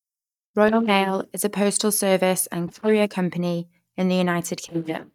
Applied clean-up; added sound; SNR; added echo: neural mask model DeepFilterNet 3.